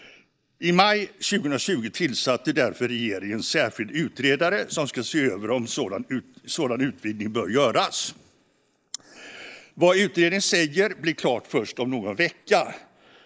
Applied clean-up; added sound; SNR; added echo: neural mask model Resemble Enhance denoiser.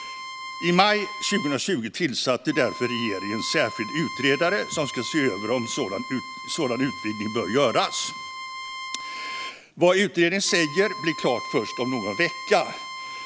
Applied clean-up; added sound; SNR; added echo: none; Bowed string instrument; 11 dB; none.